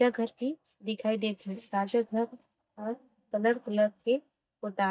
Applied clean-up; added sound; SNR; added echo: neural mask model DeepFilterNet 3.